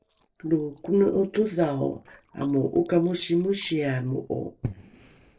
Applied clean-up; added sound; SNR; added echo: neural separator model SepFormer DNS4.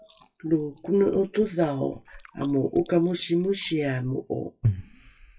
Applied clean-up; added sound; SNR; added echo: classical method WPE with log-MMSE.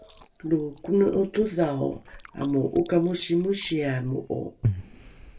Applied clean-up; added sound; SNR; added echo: none; Chewing, mastication; 11 dB; reverberation time 0.2 s.